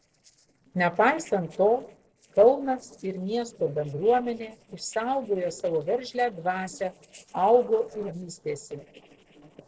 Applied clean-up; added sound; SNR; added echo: neural separator model SepFormer DNS4.